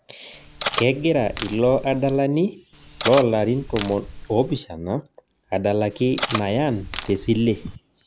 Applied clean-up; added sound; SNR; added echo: none; Cutlery, silverware; 10 dB; none.